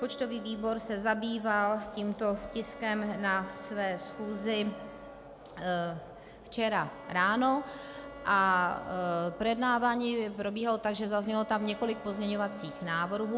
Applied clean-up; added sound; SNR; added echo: none; Bowed string instrument; 17 dB; none.